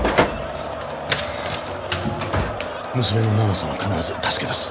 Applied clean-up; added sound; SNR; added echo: none; Crowd; 7 dB; none.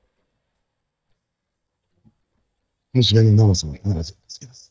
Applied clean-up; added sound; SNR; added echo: neural mask model DeepFilterNet 3.